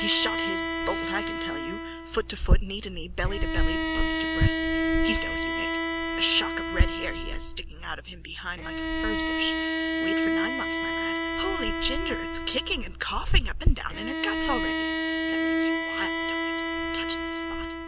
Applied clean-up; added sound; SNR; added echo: none; Bowed string instrument; 0 dB; none.